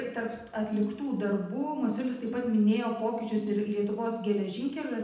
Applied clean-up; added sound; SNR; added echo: none; Ringtone; 17 dB; reverberation time 0.9 s.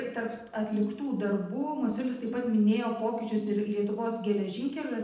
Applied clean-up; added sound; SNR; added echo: neural separator model SepFormer DNS4.